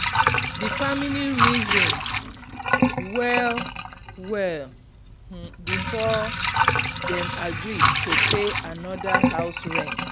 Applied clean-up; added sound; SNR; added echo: none; Sink (filling or washing) / Water; -4 dB; none.